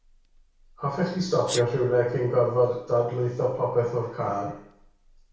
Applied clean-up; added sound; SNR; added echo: none; Sneeze; 19 dB; reverberation time 0.6 s.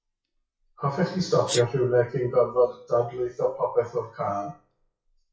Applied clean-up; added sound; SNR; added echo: classical method WPE with log-MMSE.